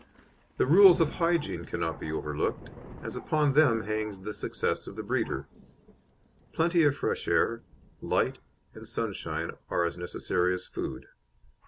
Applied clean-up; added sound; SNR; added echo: none; Thunder; 20 dB; none.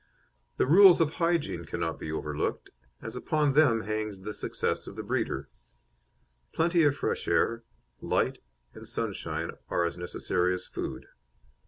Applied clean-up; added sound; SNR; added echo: none; none; none; none.